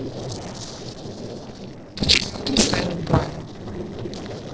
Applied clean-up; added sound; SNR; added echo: neural separator model SepFormer DNS4.